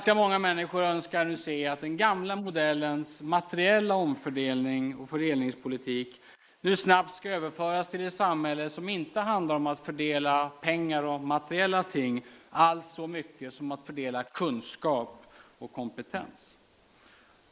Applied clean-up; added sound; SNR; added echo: neural mask model Resemble Enhance denoiser.